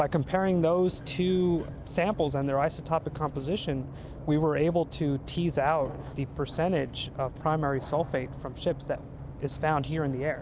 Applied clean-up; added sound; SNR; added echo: none; none; none; none.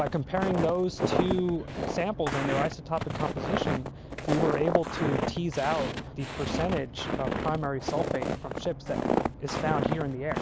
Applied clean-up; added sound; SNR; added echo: none; Walk, footsteps; 1 dB; none.